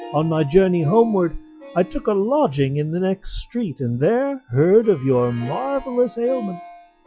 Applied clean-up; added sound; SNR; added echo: classical method log-MMSE.